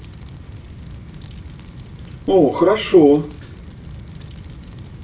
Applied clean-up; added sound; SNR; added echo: none; Fire; 15 dB; reverberation time 0.2 s.